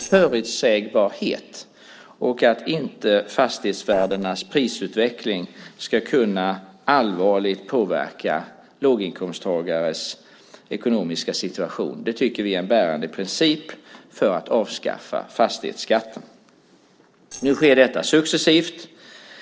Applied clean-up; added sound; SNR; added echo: neural separator model SepFormer DNS4.